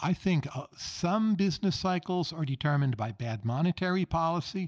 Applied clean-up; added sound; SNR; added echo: none; none; none; none.